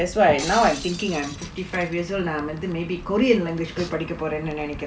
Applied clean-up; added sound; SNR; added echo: none; Shatter; 14 dB; none.